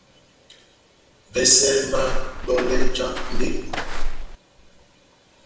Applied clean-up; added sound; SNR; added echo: none; Walk, footsteps; -4 dB; reverberation time 0.9 s.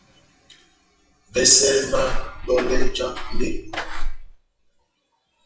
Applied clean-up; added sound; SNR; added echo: classical method WPE with log-MMSE.